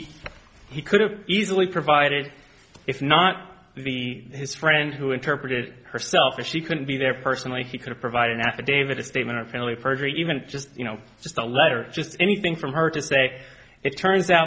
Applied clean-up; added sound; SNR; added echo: none; none; none; none.